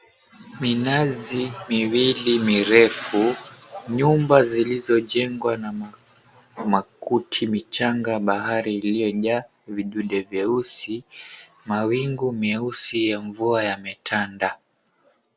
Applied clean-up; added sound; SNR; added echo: none; none; none; none.